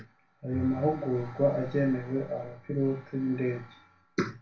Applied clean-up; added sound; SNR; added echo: none; Bowed string instrument; 17 dB; reverberation time 0.3 s.